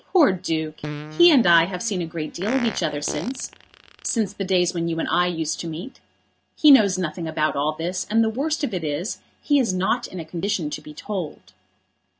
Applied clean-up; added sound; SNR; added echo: none; Fart; 13 dB; none.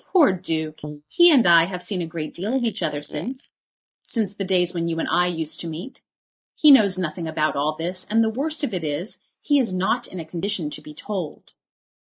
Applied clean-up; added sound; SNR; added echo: neural mask model Resemble Enhance denoiser.